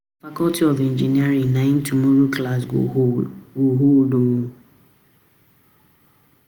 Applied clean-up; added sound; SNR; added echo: none; none; none; none.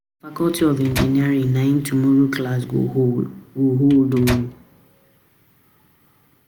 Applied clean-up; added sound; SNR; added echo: none; Microwave oven; 12 dB; none.